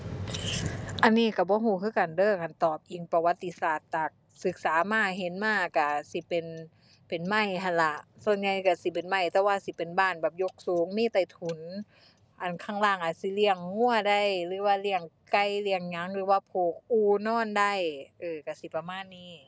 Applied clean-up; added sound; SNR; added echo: none; none; none; none.